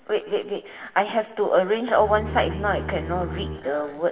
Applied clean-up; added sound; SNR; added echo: none; Bowed string instrument; 8 dB; reverberation time 2.1 s.